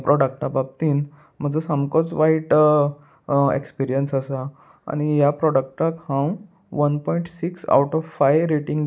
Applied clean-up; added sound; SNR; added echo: none; none; none; none.